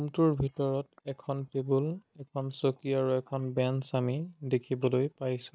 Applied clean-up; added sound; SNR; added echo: neural mask model DeepFilterNet 3.